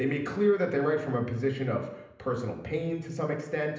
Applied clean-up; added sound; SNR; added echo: none; none; none; reverberation time 0.8 s.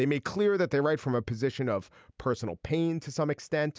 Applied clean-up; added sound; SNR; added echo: none; none; none; none.